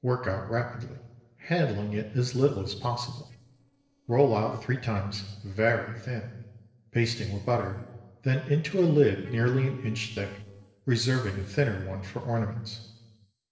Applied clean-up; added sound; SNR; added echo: neural separator model SepFormer DNS4.